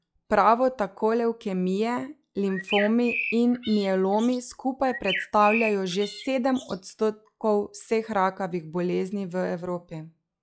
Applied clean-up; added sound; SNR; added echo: classical method log-MMSE.